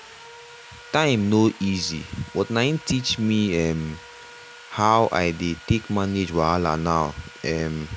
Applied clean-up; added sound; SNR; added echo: none; Sawing; 20 dB; none.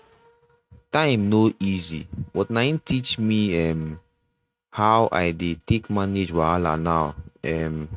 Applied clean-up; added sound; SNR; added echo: neural mask model RNNoise.